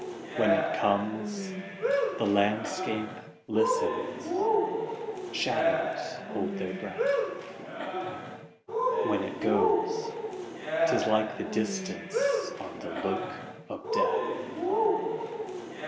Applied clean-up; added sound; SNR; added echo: none; Cheering; -3 dB; none.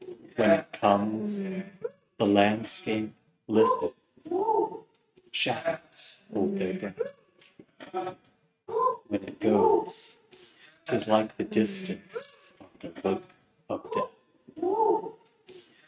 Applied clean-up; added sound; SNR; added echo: neural mask model RNNoise.